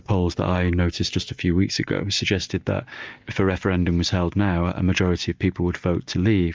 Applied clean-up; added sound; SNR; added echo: neural mask model DeepFilterNet 3.